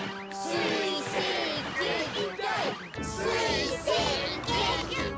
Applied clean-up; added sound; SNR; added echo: none; Car passing by; 13 dB; none.